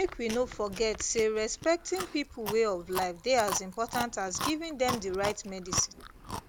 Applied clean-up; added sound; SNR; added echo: none; Chewing, mastication; 9 dB; none.